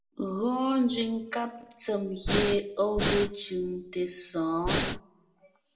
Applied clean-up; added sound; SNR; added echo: none; Breathing; -3 dB; reverberation time 0.6 s.